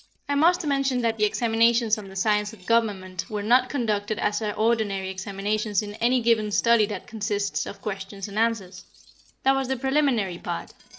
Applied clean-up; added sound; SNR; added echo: neural separator model SepFormer DNS4.